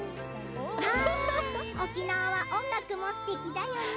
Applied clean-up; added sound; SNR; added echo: none; none; none; none.